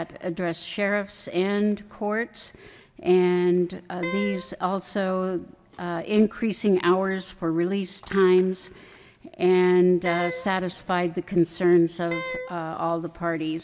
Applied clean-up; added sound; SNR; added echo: none; Wind instrument, woodwind instrument; 11 dB; none.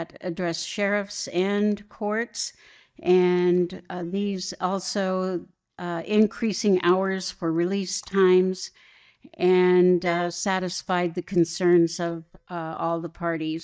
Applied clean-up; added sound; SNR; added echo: neural mask model DeepFilterNet 3.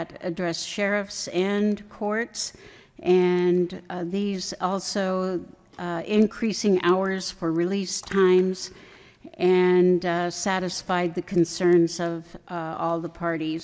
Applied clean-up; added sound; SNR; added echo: none; none; none; none.